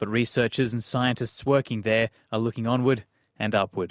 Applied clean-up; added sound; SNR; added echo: none; none; none; none.